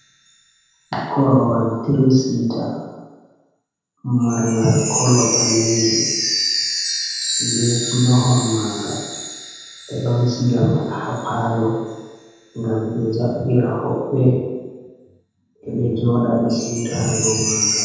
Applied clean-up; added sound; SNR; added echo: none; Chime; 7 dB; reverberation time 1.2 s.